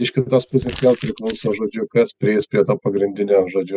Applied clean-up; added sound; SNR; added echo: classical method spectral subtraction.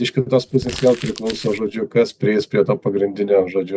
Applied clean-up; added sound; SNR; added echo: none; Crumpling, crinkling; 16 dB; none.